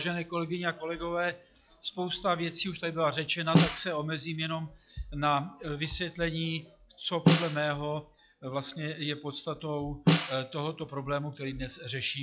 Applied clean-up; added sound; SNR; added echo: classical method log-MMSE.